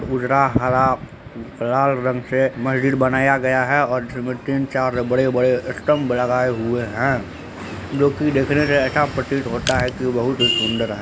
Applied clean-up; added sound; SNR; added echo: none; Crushing; 11 dB; none.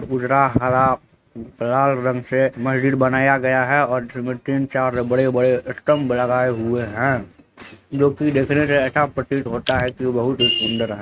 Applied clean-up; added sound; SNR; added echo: neural mask model RNNoise.